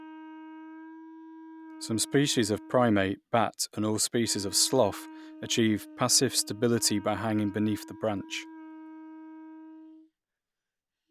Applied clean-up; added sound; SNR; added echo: none; Wind instrument, woodwind instrument; 17 dB; none.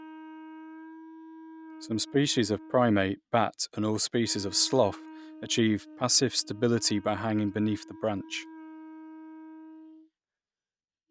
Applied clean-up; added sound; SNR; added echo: neural mask model RNNoise.